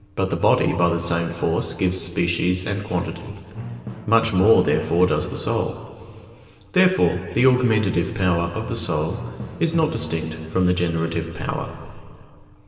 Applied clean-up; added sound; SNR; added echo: none; Drum; 17 dB; reverberation time 2.3 s.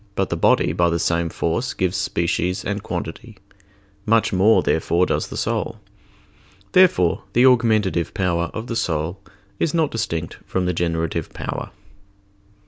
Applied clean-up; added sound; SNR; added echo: none; none; none; none.